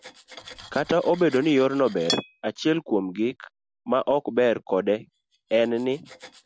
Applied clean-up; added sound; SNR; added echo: none; Cutlery, silverware; 17 dB; none.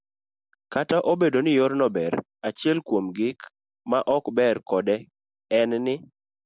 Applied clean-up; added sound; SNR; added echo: none; none; none; none.